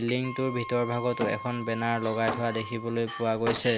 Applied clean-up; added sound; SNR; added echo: none; Wood + Wind instrument, woodwind instrument; 9 dB; none.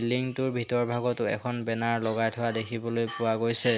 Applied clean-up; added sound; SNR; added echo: none; none; none; none.